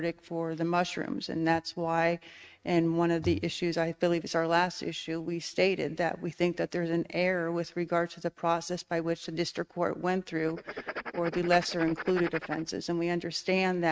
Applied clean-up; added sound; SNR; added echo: neural mask model RNNoise.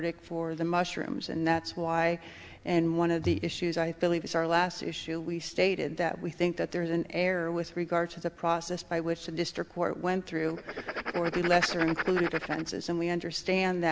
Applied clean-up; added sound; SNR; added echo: none; Writing; 6 dB; none.